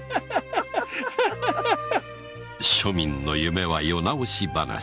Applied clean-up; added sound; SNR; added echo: none; Wind instrument, woodwind instrument; 10 dB; none.